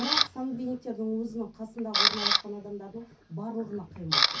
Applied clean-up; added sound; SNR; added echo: none; Camera; -5 dB; reverberation time 0.3 s.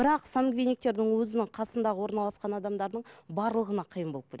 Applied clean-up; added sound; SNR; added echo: none; none; none; none.